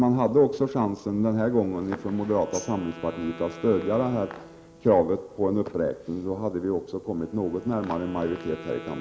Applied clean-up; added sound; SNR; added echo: none; Tambourine + Wind instrument, woodwind instrument; 19 dB; none.